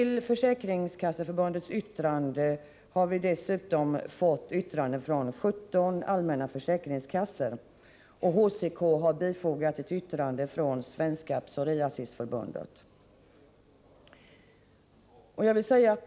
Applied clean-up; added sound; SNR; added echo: none; none; none; none.